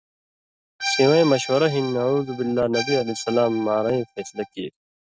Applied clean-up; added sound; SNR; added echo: neural mask model RNNoise.